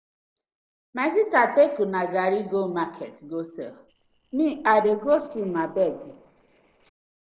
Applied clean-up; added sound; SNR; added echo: neural separator model SepFormer DNS4.